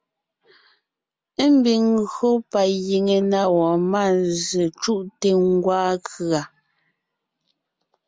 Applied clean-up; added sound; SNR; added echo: none; none; none; none.